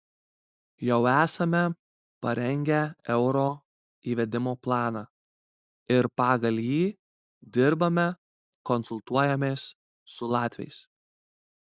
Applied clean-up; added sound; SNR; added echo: none; none; none; none.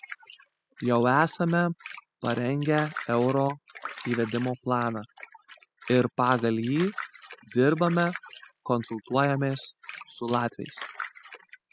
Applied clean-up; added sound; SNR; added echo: classical method spectral subtraction.